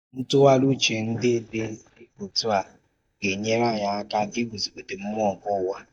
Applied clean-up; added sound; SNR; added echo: neural mask model DeepFilterNet 3.